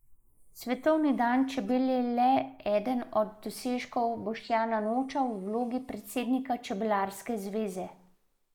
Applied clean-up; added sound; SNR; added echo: neural mask model Resemble Enhance denoiser.